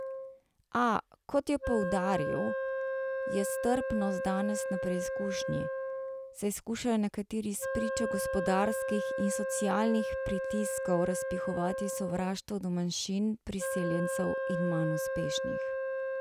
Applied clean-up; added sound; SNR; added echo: none; Wind instrument, woodwind instrument; 2 dB; none.